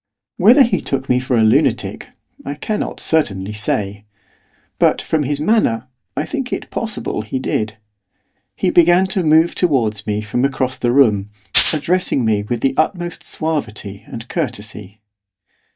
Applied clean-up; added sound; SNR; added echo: neural mask model DeepFilterNet 3.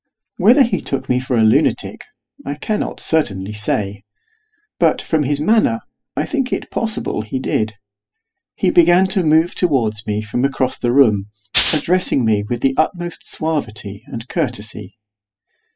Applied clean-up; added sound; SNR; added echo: classical method spectral subtraction.